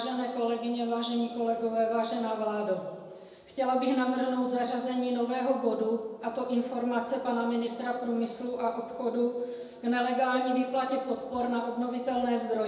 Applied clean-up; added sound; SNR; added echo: none; none; none; reverberation time 1.0 s.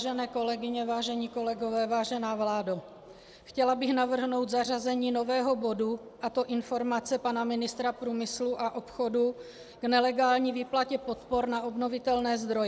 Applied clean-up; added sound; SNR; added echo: none; none; none; none.